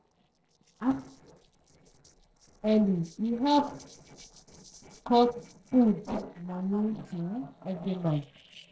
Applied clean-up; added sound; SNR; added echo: neural separator model SepFormer DNS4.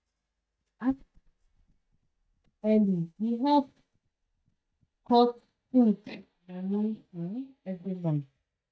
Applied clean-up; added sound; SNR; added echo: neural mask model DeepFilterNet 3.